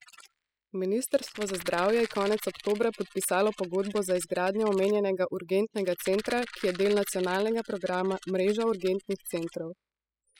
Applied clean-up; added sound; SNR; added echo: classical method spectral subtraction.